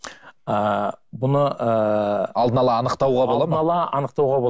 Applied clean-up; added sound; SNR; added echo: none; none; none; none.